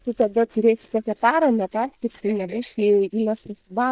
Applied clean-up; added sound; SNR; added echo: neural mask model DeepFilterNet 3.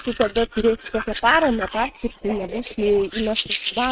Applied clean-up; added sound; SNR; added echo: neural mask model RNNoise.